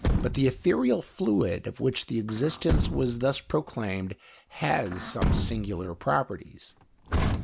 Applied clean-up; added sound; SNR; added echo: none; Truck; 3 dB; none.